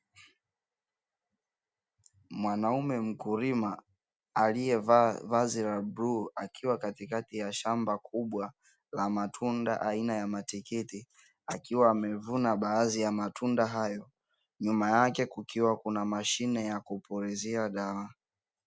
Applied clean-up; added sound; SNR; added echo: none; none; none; none.